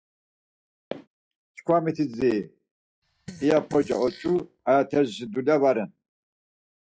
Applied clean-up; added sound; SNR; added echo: classical method log-MMSE.